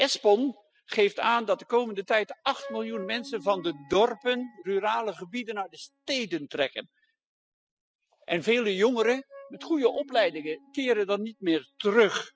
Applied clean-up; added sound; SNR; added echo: classical method spectral subtraction.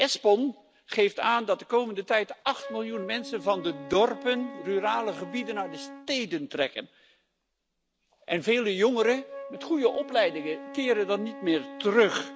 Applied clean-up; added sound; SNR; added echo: none; Wind instrument, woodwind instrument; 16 dB; none.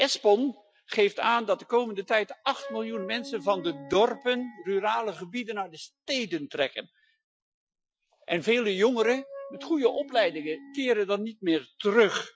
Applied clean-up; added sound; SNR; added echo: classical method Wiener filter.